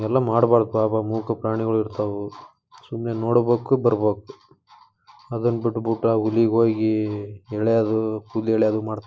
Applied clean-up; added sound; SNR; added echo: none; none; none; none.